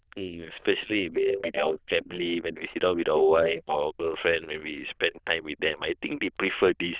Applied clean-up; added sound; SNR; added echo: neural diffusion model UNIVERSE++.